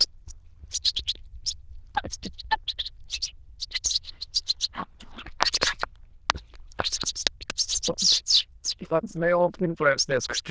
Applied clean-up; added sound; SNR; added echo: neural diffusion model UNIVERSE++.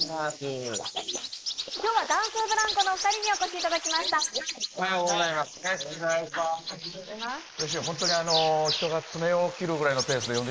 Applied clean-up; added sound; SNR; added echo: neural mask model Resemble Enhance denoiser.